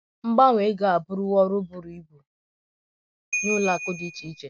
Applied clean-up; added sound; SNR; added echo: none; Ringtone / Bell; 6 dB; none.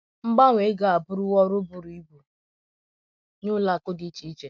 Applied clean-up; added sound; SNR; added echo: none; none; none; none.